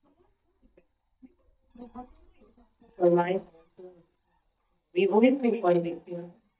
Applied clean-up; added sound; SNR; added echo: neural mask model DeepFilterNet 3.